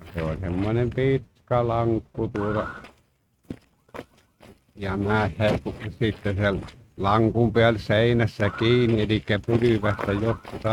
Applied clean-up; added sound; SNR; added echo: neural mask model RNNoise.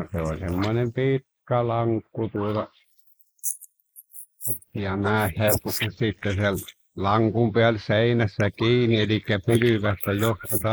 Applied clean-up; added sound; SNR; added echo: neural mask model Resemble Enhance denoiser.